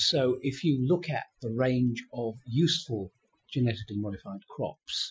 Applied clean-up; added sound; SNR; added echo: classical method Wiener filter.